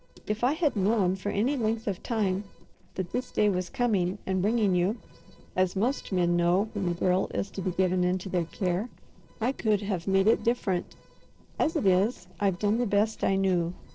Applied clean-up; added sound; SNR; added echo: neural separator model SepFormer DNS4.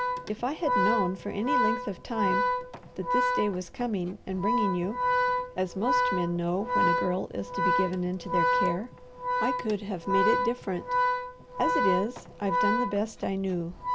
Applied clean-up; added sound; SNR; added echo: none; Organ; -2 dB; none.